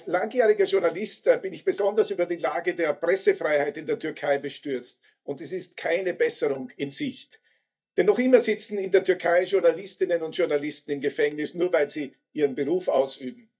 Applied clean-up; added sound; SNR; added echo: neural mask model DeepFilterNet 3.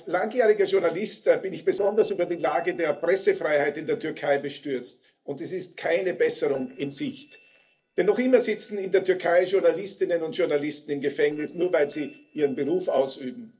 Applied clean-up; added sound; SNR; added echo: neural separator model SepFormer DNS4.